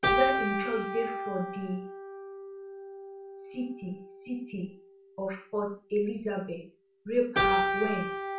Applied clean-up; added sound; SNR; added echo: none; Keyboard (musical); -1 dB; reverberation time 0.3 s.